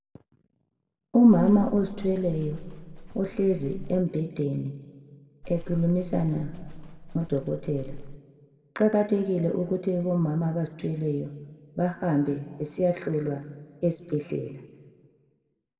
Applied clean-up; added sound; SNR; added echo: none; Livestock, farm animals, working animals; 12 dB; reverberation time 1.3 s.